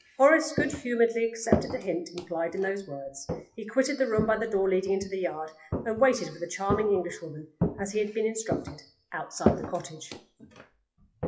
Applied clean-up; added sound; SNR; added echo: classical method WPE with log-MMSE.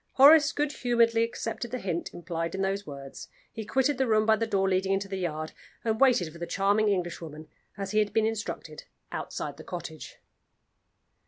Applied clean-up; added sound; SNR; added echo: none; none; none; none.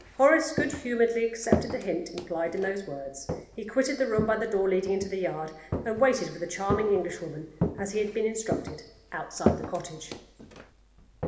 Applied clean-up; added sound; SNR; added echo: none; Walk, footsteps; 6 dB; reverberation time 1.0 s.